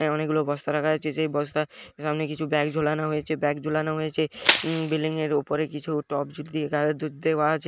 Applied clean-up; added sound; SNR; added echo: none; Crushing; 2 dB; none.